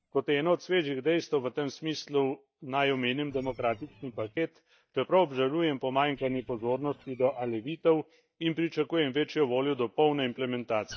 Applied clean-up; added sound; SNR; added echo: neural mask model DeepFilterNet 3.